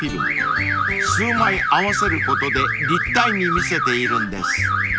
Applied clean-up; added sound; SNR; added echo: none; Alarm / Car; -2 dB; none.